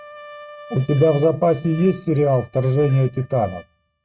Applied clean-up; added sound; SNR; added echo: neural mask model RNNoise.